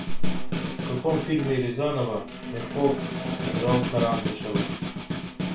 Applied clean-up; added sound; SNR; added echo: none; Snare drum; 4 dB; reverberation time 0.4 s.